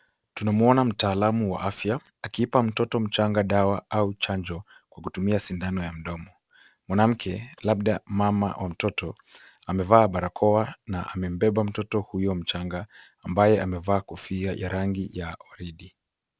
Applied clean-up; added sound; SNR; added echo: none; none; none; none.